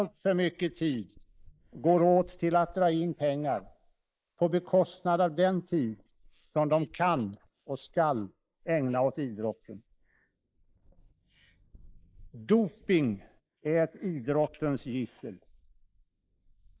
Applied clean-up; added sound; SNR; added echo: neural mask model Resemble Enhance denoiser.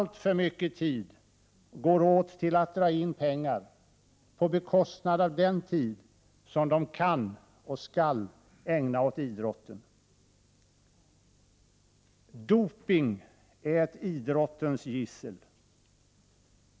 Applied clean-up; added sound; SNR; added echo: none; none; none; none.